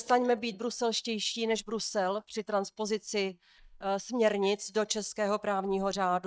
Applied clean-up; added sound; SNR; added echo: neural mask model DeepFilterNet 3.